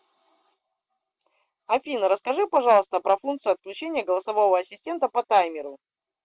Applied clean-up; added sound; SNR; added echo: none; none; none; none.